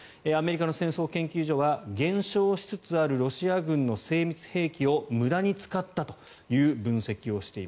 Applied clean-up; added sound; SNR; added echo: none; none; none; none.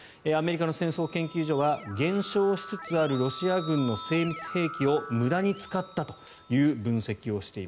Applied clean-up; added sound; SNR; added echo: none; Keyboard (musical); 15 dB; none.